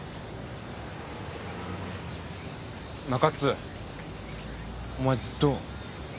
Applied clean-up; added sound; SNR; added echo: none; Car passing by; 11 dB; none.